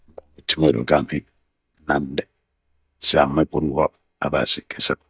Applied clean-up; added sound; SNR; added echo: neural mask model DeepFilterNet 3.